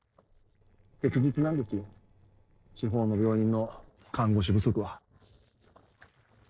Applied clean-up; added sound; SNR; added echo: neural separator model SepFormer DNS4.